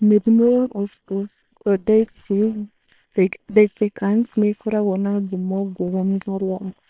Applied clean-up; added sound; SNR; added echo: neural separator model SepFormer WHAM!.